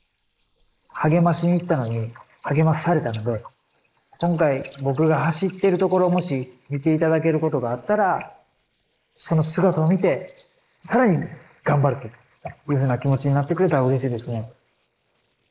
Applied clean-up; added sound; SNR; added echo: neural mask model Resemble Enhance denoiser.